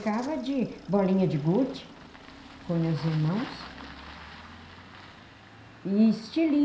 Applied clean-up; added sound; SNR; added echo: none; Engine starting; 17 dB; reverberation time 0.5 s.